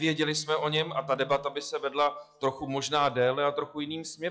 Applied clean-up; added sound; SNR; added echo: classical method log-MMSE.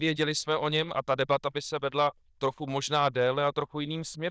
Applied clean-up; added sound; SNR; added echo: neural diffusion model UNIVERSE++.